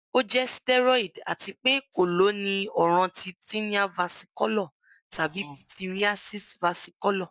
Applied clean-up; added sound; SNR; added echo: neural mask model DeepFilterNet 3.